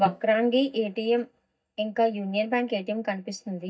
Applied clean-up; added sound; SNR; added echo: neural mask model DeepFilterNet 3.